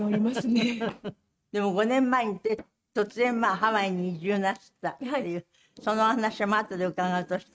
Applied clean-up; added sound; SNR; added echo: neural mask model RNNoise.